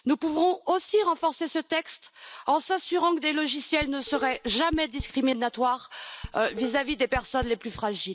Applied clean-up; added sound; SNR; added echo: none; Dishes, pots, and pans; 13 dB; none.